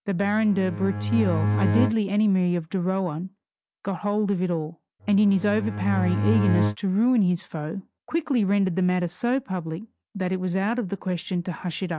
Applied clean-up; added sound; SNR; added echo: none; Bowed string instrument; 1 dB; none.